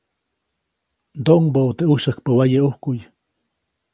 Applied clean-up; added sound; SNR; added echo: none; none; none; none.